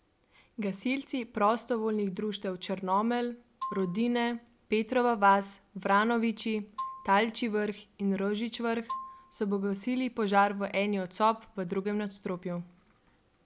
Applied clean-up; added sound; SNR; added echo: none; Marimba, xylophone; 14 dB; none.